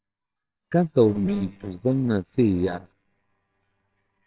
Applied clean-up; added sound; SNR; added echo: neural separator model SepFormer WHAMR!.